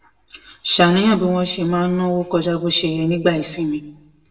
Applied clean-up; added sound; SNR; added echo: none; none; none; reverberation time 0.6 s.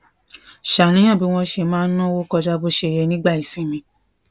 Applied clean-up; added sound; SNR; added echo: none; none; none; none.